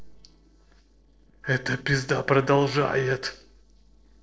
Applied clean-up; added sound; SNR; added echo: neural separator model SepFormer DNS4.